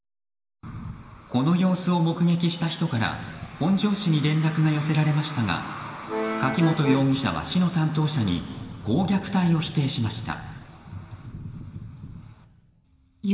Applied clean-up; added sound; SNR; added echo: none; Accordion; 4 dB; reverberation time 2.0 s.